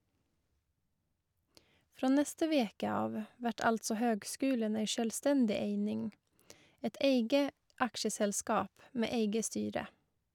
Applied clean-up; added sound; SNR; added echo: none; none; none; none.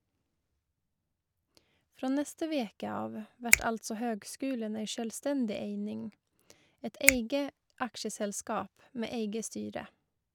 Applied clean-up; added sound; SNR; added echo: none; Finger snapping; -2 dB; none.